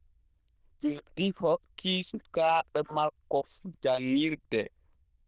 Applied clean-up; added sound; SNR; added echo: neural diffusion model UNIVERSE++.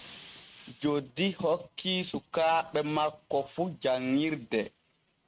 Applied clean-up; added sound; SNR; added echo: neural mask model RNNoise.